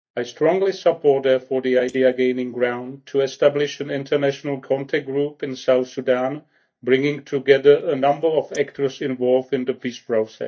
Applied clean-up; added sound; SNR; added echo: neural mask model DeepFilterNet 3.